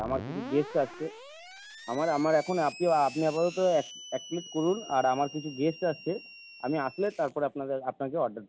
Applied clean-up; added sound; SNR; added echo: none; Screech; 16 dB; none.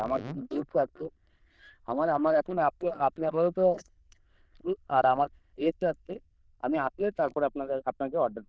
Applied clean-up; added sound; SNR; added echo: neural diffusion model UNIVERSE++.